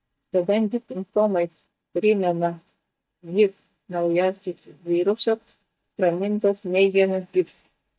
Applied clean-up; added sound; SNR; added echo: neural mask model DeepFilterNet 3.